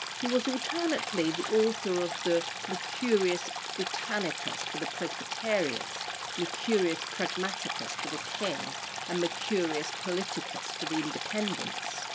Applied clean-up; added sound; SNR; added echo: none; Stream; 4 dB; none.